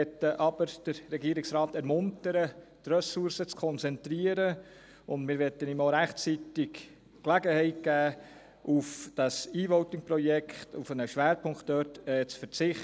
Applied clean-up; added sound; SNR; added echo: none; none; none; none.